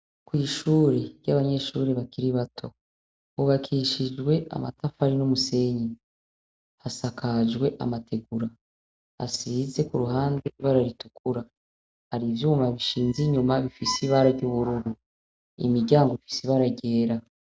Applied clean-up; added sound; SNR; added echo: none; none; none; none.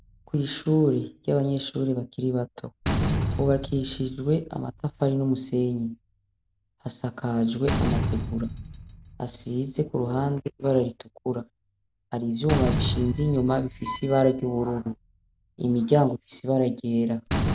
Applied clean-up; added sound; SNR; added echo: none; Slam; 7 dB; none.